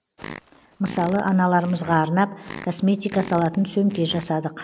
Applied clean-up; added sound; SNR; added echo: none; Fart; 17 dB; none.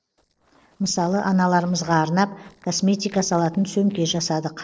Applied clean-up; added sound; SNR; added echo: neural separator model SepFormer DNS4.